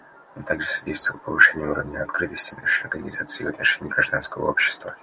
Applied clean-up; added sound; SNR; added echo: none; none; none; none.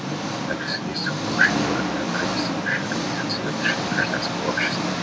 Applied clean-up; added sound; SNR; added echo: none; Engine; -2 dB; none.